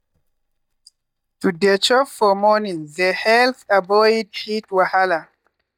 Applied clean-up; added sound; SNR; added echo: neural mask model DeepFilterNet 3.